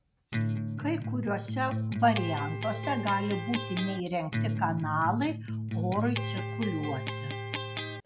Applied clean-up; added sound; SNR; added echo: none; Electric guitar; 1 dB; none.